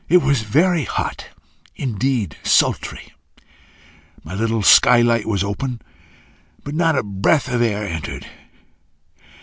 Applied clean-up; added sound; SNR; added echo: none; none; none; none.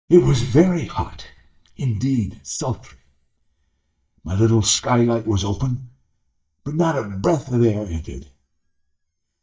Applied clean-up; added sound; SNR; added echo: neural mask model DeepFilterNet 3.